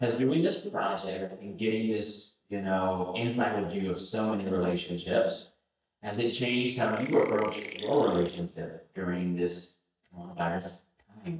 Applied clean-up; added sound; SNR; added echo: neural mask model DeepFilterNet 3.